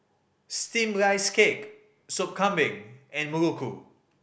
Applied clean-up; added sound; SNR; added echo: none; none; none; none.